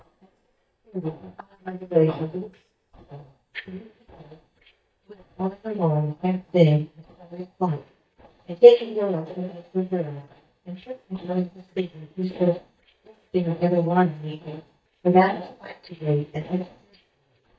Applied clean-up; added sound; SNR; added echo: neural mask model DeepFilterNet 3.